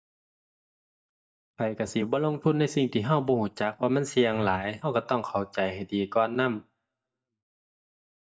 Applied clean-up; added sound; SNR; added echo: neural mask model DeepFilterNet 3.